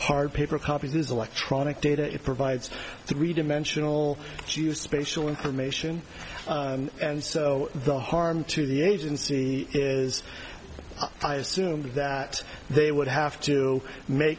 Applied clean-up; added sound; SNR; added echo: none; none; none; none.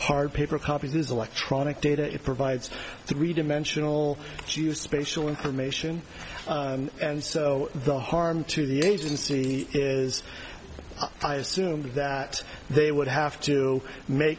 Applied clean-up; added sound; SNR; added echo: none; Shatter; 16 dB; none.